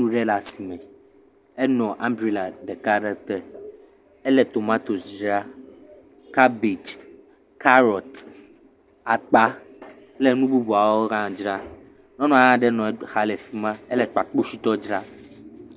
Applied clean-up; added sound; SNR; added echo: none; none; none; none.